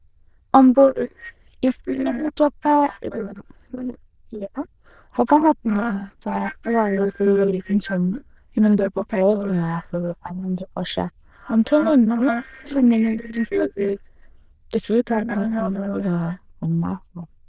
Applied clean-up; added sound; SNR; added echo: neural diffusion model UNIVERSE++.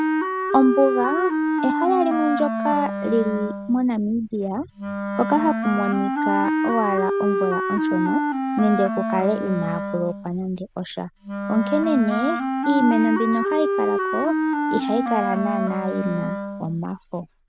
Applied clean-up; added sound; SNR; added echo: none; Wind instrument, woodwind instrument; 1 dB; none.